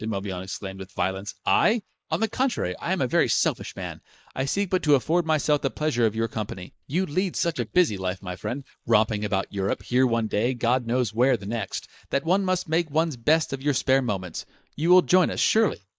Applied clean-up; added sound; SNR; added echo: neural mask model Resemble Enhance denoiser.